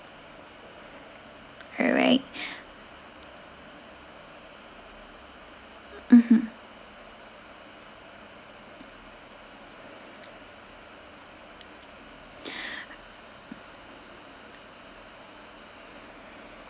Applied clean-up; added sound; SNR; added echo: none; none; none; none.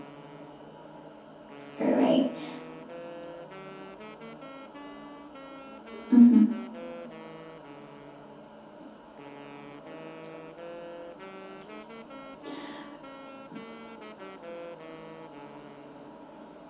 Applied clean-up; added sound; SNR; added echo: none; Wind instrument, woodwind instrument; 15 dB; reverberation time 0.6 s.